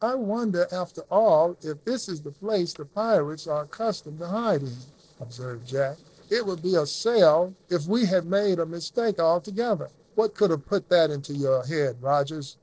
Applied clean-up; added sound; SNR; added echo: neural separator model SepFormer DNS4.